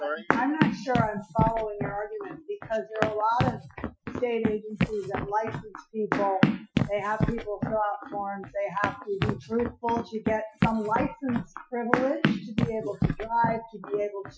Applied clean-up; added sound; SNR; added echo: classical method Wiener filter.